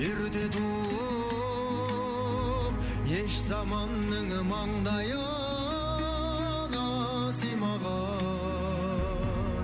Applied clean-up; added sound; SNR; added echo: none; none; none; none.